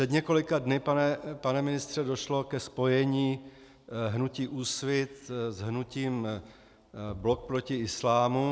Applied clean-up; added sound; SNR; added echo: none; none; none; none.